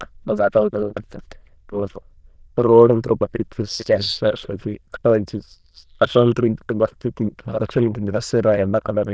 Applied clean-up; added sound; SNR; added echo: neural diffusion model UNIVERSE++.